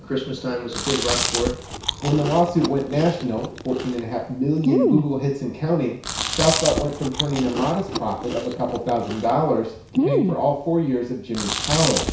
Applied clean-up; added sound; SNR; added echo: none; Chewing, mastication; 4 dB; reverberation time 0.6 s.